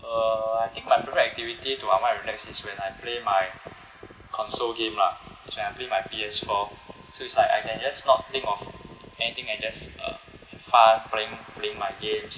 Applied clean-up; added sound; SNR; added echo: none; none; none; none.